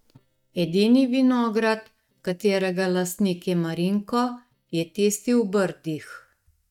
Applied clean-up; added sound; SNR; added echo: neural mask model DeepFilterNet 3.